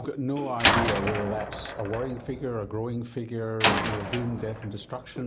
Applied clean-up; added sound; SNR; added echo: none; Slam; -2 dB; none.